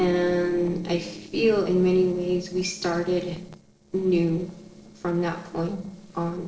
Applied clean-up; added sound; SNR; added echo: neural separator model SepFormer DNS4.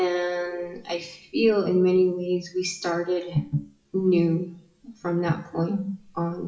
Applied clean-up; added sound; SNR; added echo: classical method WPE with log-MMSE.